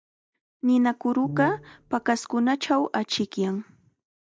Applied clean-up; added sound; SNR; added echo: neural mask model DeepFilterNet 3.